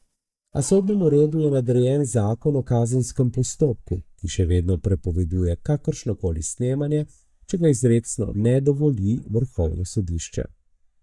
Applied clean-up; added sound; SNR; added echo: neural mask model DeepFilterNet 3.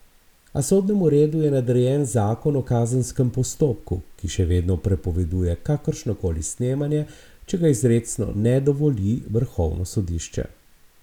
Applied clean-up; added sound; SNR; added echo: none; none; none; none.